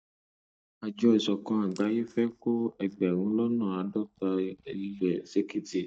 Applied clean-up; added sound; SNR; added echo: neural mask model DeepFilterNet 3.